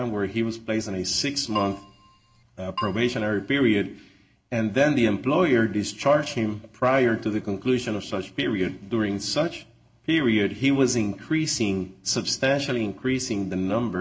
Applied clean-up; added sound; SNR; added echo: none; Keyboard (musical); 13 dB; none.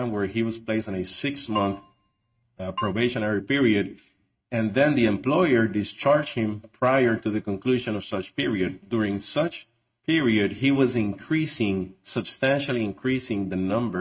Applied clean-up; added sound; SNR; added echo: neural mask model RNNoise.